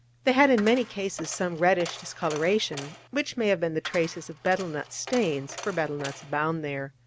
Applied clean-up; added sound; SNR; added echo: none; Coin (dropping); 15 dB; none.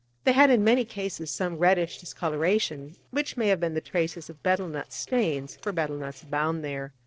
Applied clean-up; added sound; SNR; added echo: neural separator model SepFormer DNS4.